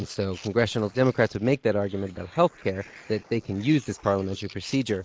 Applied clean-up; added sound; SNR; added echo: neural mask model Resemble Enhance denoiser.